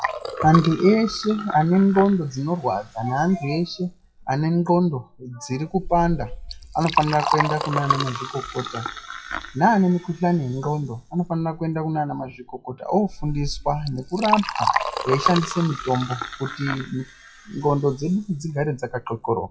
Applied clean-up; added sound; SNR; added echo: classical method WPE with log-MMSE.